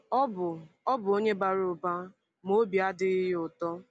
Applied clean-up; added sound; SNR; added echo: none; none; none; none.